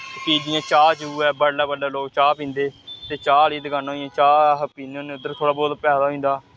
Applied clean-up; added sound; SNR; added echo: none; none; none; none.